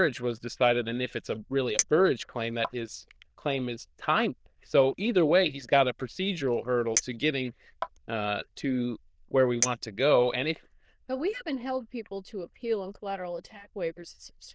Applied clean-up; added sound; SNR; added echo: neural diffusion model UNIVERSE++.